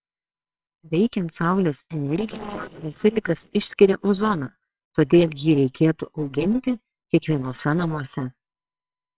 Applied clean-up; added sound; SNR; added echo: neural separator model SepFormer WHAMR!.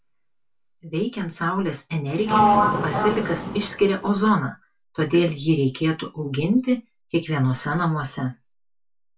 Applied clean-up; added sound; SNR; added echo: none; Sliding door; -1 dB; reverberation time 0.2 s.